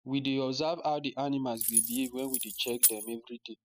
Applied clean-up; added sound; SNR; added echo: classical method spectral subtraction.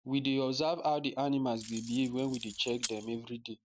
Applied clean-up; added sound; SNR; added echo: none; Keys jangling; -2 dB; none.